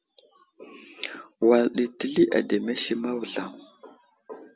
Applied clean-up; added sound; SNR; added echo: none; none; none; none.